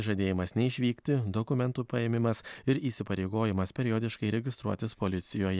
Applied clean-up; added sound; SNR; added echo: none; none; none; none.